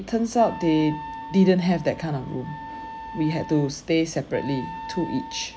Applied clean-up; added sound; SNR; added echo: none; Wind instrument, woodwind instrument; 14 dB; none.